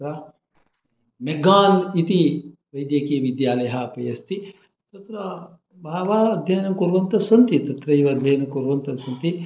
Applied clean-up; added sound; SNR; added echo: neural separator model SepFormer DNS4.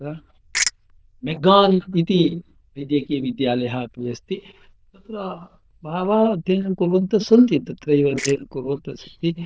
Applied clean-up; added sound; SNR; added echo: neural diffusion model UNIVERSE++.